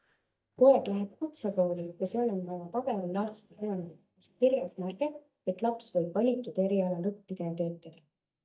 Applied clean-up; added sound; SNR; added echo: neural mask model DeepFilterNet 3.